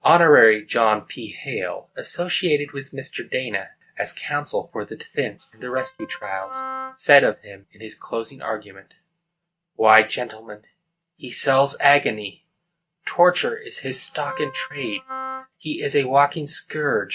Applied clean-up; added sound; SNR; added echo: neural mask model RNNoise.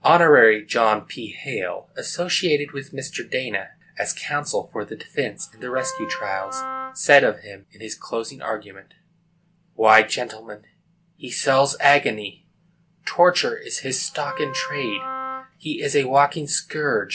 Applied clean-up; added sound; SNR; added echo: none; Wind instrument, woodwind instrument; 11 dB; none.